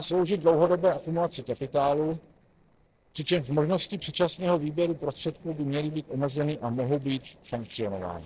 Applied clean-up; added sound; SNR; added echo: neural separator model SepFormer DNS4.